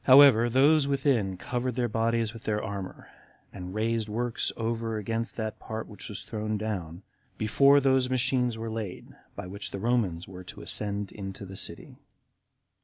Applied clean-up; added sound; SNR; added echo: none; none; none; none.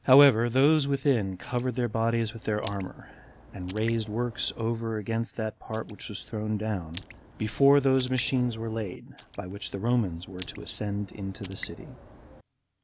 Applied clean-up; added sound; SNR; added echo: none; Raindrop; 19 dB; none.